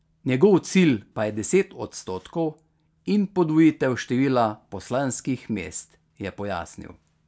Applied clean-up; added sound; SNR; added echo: none; none; none; none.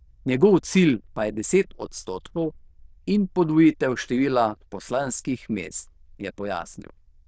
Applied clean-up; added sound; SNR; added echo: neural diffusion model UNIVERSE++.